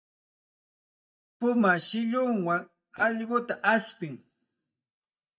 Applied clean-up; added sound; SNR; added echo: neural mask model DeepFilterNet 3.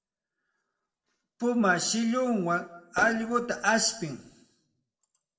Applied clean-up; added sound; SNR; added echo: neural separator model SepFormer DNS4.